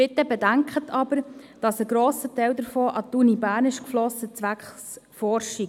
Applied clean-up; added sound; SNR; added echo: none; none; none; none.